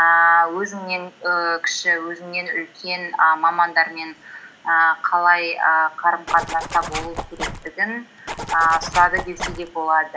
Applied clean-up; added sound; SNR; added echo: none; Zipper (clothing); 10 dB; none.